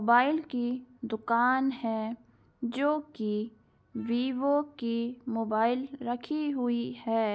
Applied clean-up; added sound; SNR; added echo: none; none; none; none.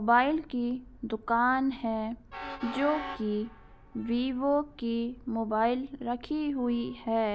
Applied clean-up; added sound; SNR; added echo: none; Train; 16 dB; none.